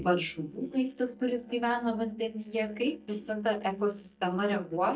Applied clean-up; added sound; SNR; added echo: neural mask model DeepFilterNet 3.